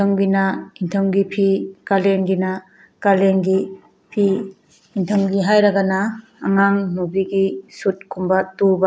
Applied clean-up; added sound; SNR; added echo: none; none; none; none.